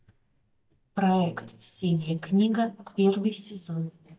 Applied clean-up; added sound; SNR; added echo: neural mask model DeepFilterNet 3.